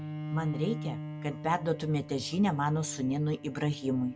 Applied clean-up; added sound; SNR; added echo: none; Bowed string instrument; 9 dB; none.